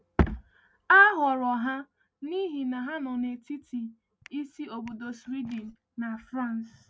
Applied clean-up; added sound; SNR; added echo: none; none; none; none.